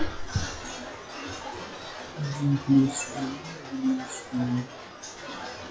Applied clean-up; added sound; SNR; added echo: classical method WPE with log-MMSE.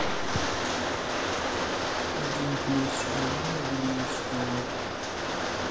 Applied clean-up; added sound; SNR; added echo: none; Rain; -4 dB; reverberation time 1.6 s.